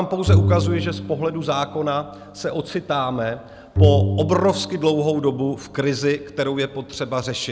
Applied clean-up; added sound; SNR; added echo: none; Bowed string instrument; 1 dB; none.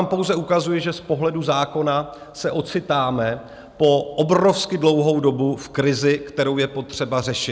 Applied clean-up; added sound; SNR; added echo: none; none; none; none.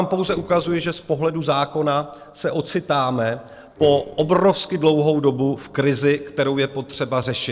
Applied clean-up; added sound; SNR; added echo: neural separator model SepFormer DNS4.